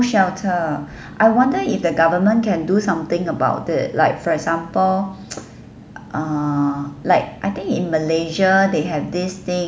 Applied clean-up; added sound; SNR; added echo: none; none; none; none.